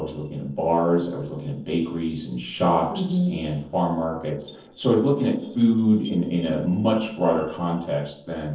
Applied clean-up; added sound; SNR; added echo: neural separator model SepFormer DNS4.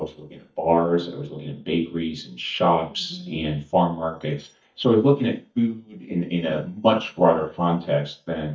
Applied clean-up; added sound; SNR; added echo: neural mask model DeepFilterNet 3.